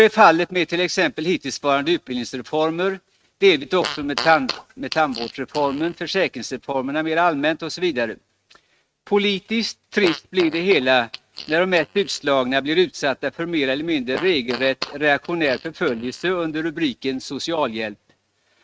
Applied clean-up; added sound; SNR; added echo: neural mask model RNNoise.